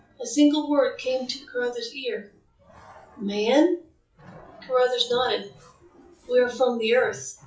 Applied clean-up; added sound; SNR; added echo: classical method WPE with log-MMSE.